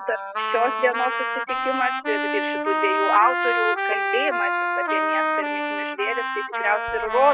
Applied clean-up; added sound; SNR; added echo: classical method spectral subtraction.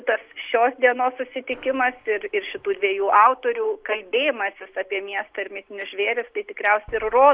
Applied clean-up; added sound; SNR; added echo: none; none; none; none.